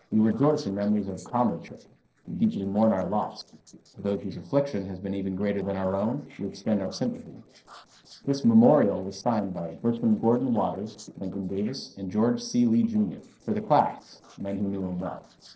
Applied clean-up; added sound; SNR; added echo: neural separator model SepFormer DNS4.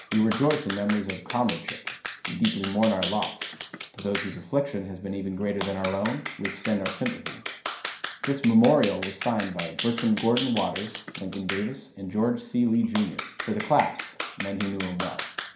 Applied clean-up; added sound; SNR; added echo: none; Clapping; 8 dB; reverberation time 0.5 s.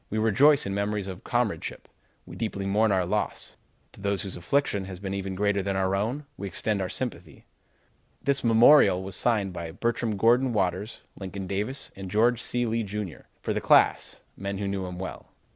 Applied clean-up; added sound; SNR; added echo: none; none; none; none.